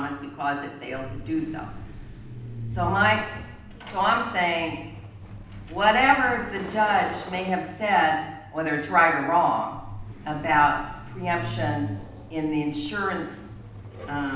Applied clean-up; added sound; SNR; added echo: none; Truck; 12 dB; reverberation time 0.9 s.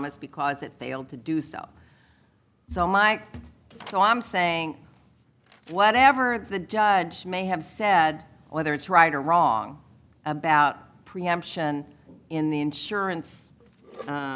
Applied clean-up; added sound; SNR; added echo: none; none; none; none.